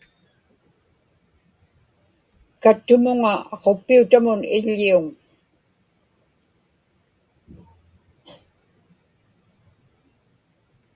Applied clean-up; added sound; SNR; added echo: none; none; none; none.